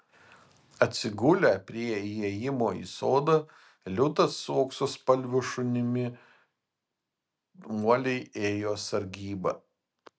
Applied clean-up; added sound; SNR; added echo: none; none; none; none.